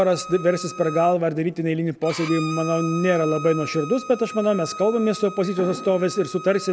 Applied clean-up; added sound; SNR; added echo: none; Bowed string instrument; 13 dB; none.